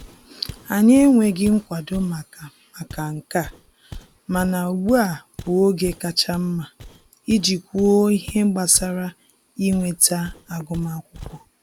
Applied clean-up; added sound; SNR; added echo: none; Walk, footsteps; 19 dB; none.